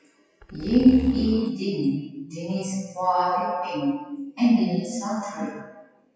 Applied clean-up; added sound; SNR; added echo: classical method WPE with log-MMSE.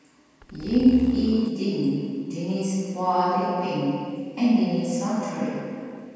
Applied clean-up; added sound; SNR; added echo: none; Zipper (clothing); 15 dB; reverberation time 2.1 s.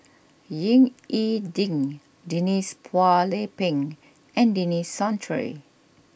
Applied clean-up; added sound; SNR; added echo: none; none; none; none.